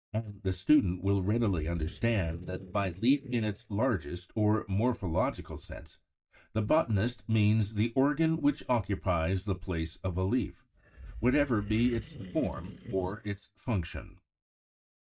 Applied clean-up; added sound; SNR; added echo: neural mask model DeepFilterNet 3.